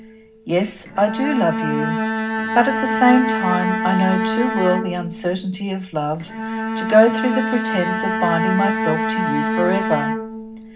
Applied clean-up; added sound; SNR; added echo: none; Bowed string instrument; 2 dB; reverberation time 0.4 s.